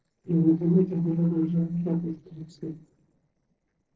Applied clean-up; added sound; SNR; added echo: neural separator model SepFormer DNS4.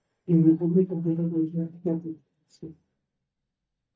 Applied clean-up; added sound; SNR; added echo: neural mask model DeepFilterNet 3.